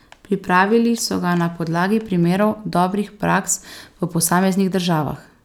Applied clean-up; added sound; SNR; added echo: none; none; none; none.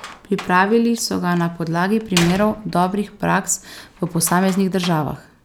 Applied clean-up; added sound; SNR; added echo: none; Slam; 15 dB; none.